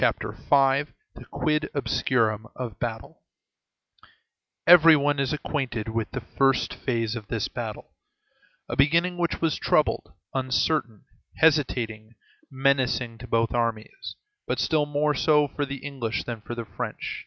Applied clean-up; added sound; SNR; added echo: none; none; none; none.